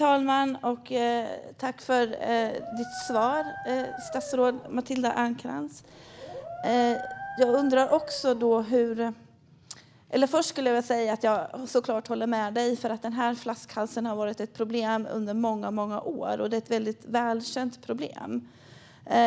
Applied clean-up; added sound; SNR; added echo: none; Dog; 12 dB; none.